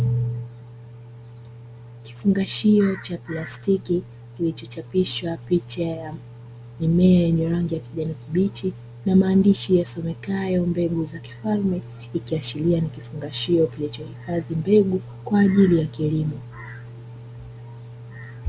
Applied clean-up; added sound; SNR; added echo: none; none; none; none.